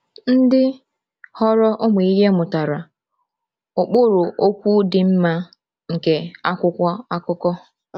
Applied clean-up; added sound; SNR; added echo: none; none; none; none.